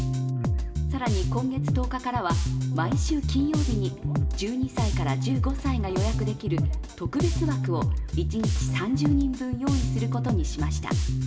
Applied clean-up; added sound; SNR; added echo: none; Bass guitar; -4 dB; reverberation time 1.0 s.